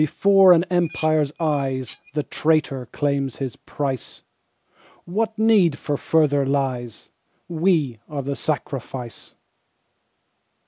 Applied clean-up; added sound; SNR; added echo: none; Dishes, pots, and pans; 18 dB; none.